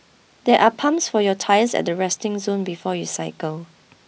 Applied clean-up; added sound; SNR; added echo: none; none; none; none.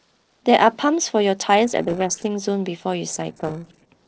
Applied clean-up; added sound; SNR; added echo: neural separator model SepFormer DNS4.